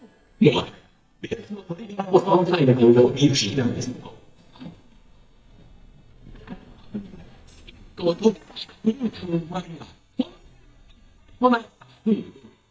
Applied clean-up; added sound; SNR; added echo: neural mask model DeepFilterNet 3.